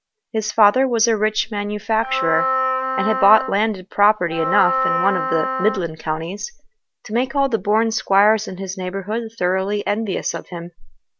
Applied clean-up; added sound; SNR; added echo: none; Wind instrument, woodwind instrument; 2 dB; none.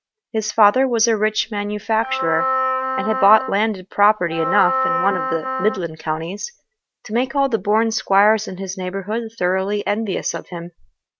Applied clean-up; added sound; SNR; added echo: neural mask model RNNoise.